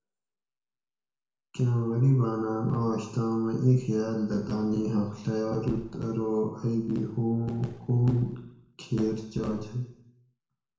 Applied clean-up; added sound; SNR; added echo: none; none; none; reverberation time 0.7 s.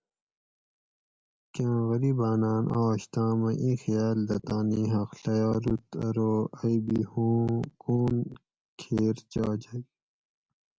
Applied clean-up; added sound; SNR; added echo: none; none; none; none.